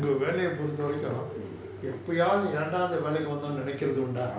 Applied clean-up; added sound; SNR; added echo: none; none; none; none.